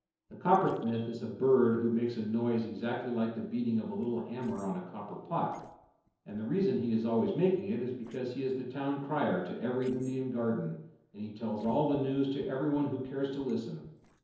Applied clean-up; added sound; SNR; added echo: neural separator model SepFormer DNS4.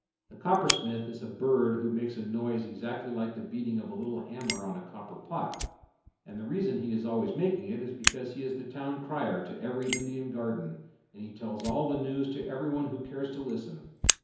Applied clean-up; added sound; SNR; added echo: none; Fire; 6 dB; reverberation time 0.9 s.